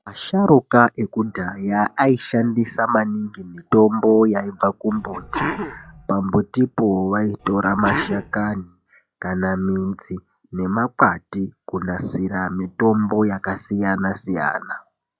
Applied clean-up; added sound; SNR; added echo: classical method log-MMSE.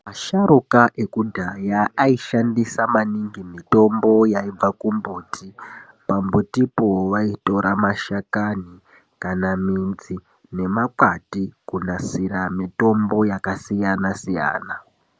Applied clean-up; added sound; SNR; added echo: none; none; none; none.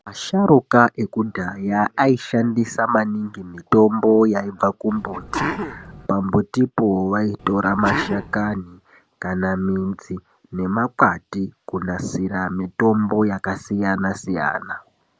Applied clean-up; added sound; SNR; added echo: none; Sneeze; 8 dB; none.